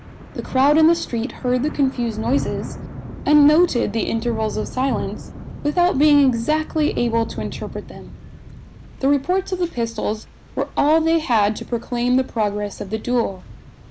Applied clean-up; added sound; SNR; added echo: none; Thunder / Rain; 13 dB; none.